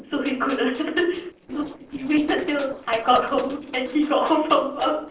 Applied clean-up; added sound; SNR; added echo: neural separator model SepFormer DNS4.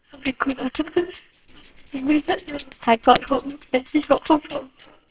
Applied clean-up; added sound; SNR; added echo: neural separator model SepFormer WHAMR!.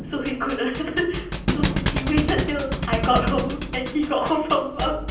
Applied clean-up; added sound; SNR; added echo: none; Thump, thud; 2 dB; reverberation time 0.6 s.